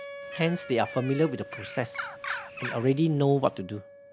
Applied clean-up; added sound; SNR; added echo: none; Bird + Wind instrument, woodwind instrument; 12 dB; none.